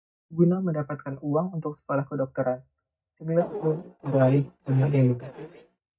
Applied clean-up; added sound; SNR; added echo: neural mask model DeepFilterNet 3.